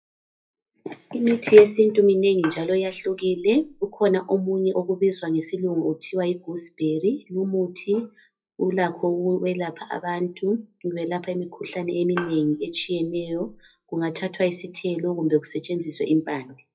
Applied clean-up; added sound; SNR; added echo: classical method WPE with log-MMSE.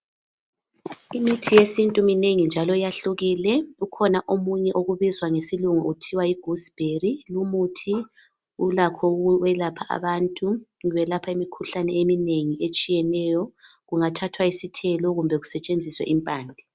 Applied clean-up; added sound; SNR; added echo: none; none; none; none.